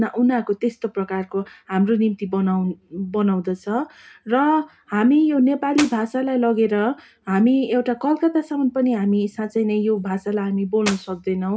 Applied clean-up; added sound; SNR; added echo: none; Clapping; 10 dB; reverberation time 0.3 s.